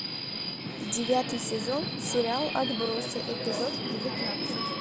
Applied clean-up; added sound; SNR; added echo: none; Subway, metro, underground; 1 dB; none.